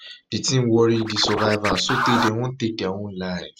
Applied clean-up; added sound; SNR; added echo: none; Scratching (performance technique); 2 dB; none.